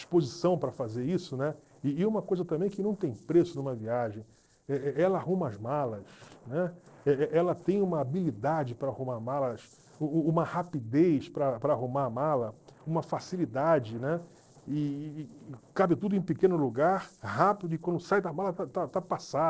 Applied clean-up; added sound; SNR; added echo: neural separator model SepFormer DNS4.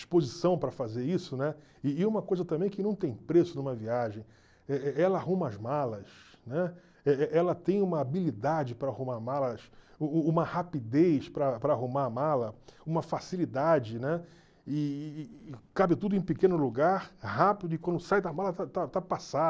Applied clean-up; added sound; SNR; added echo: none; none; none; none.